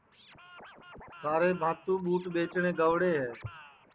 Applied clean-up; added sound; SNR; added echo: none; Scratching (performance technique); 19 dB; none.